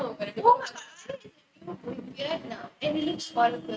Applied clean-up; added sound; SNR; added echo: neural mask model RNNoise.